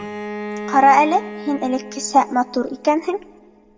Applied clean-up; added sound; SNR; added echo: none; Bowed string instrument; 13 dB; reverberation time 0.7 s.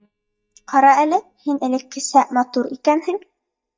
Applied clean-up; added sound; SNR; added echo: neural mask model DeepFilterNet 3.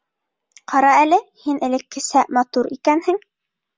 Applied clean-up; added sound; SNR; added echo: none; none; none; none.